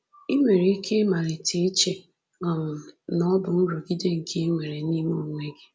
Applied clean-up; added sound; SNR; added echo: none; none; none; none.